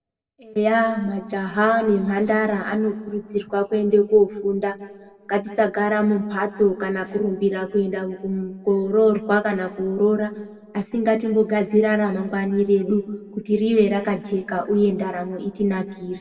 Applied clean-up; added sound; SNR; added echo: none; none; none; reverberation time 1.4 s.